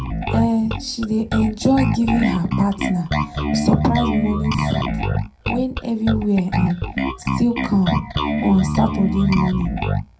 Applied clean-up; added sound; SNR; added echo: none; Bass guitar; 2 dB; reverberation time 0.3 s.